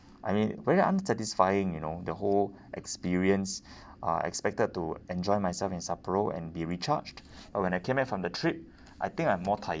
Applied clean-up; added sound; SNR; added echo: none; none; none; none.